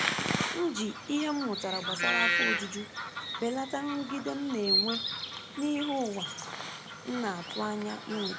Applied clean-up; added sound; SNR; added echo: none; Bird vocalization, bird call, bird song; -1 dB; none.